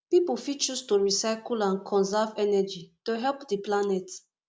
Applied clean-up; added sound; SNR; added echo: none; none; none; none.